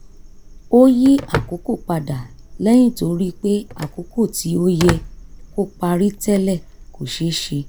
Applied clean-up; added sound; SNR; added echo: none; Telephone; 13 dB; none.